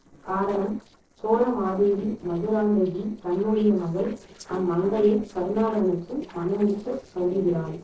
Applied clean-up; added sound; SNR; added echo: neural separator model SepFormer DNS4.